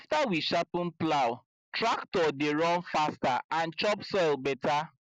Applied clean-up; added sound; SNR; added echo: none; none; none; none.